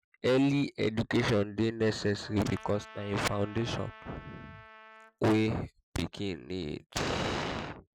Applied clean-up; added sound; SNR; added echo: none; Trumpet; 20 dB; none.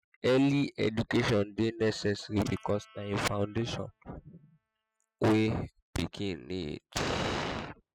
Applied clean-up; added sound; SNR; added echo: classical method spectral subtraction.